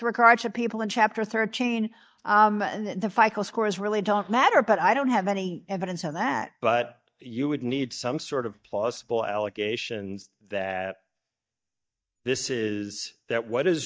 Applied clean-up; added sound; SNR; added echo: neural mask model DeepFilterNet 3.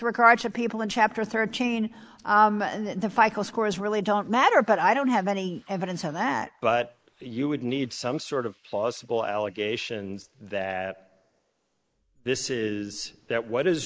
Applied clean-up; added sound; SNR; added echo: neural mask model Resemble Enhance denoiser.